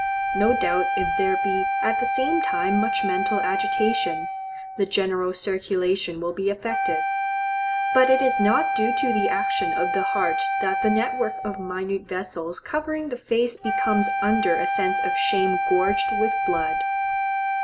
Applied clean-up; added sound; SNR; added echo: none; Wind instrument, woodwind instrument; -1 dB; none.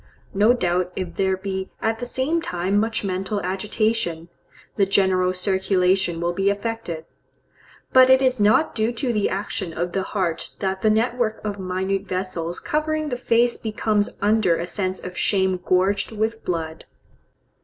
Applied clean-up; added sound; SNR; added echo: none; none; none; none.